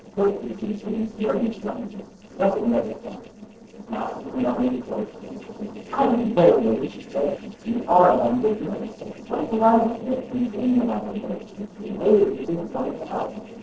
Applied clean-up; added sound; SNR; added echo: neural separator model SepFormer DNS4.